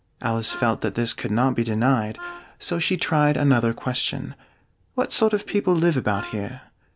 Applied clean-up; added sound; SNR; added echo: none; Wind instrument, woodwind instrument; 17 dB; none.